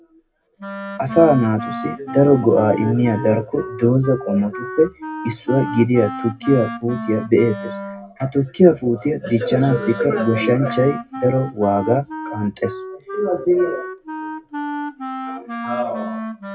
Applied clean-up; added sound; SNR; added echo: none; Wind instrument, woodwind instrument; 11 dB; reverberation time 0.2 s.